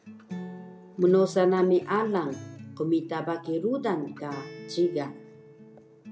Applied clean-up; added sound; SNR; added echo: none; Acoustic guitar; 16 dB; none.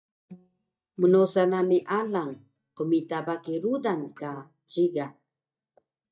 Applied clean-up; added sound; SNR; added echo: neural mask model DeepFilterNet 3.